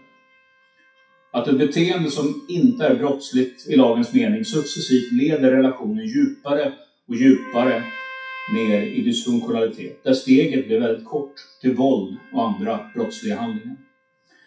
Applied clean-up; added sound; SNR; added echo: classical method WPE with log-MMSE.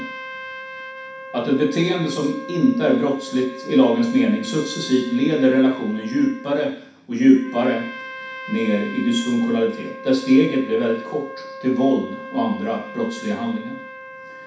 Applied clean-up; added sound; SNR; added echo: none; Trumpet; 15 dB; reverberation time 0.6 s.